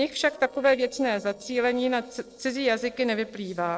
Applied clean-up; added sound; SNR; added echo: neural separator model SepFormer DNS4.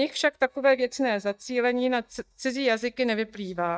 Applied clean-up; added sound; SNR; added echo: neural mask model DeepFilterNet 3.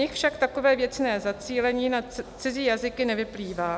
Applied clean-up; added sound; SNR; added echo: none; none; none; none.